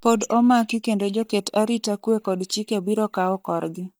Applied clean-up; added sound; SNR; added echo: neural mask model DeepFilterNet 3.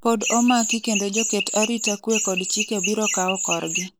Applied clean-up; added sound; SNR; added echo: neural mask model Resemble Enhance denoiser.